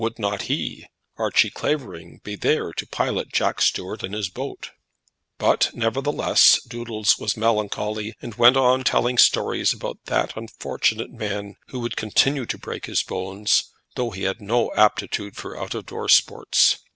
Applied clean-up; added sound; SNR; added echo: none; none; none; none.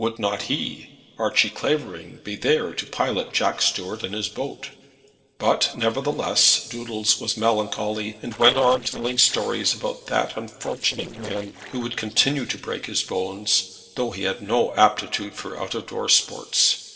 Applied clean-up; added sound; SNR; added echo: neural separator model SepFormer DNS4.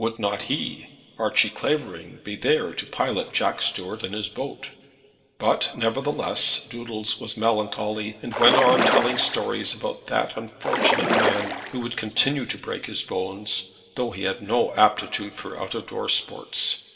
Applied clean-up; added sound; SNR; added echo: none; Splash, splatter; 0 dB; reverberation time 1.4 s.